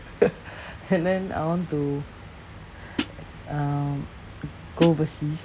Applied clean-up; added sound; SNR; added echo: none; Hi-hat; 1 dB; none.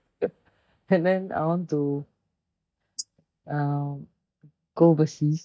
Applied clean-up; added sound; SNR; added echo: neural mask model DeepFilterNet 3.